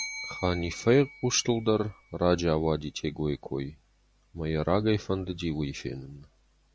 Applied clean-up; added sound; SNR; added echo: none; Bell; 18 dB; none.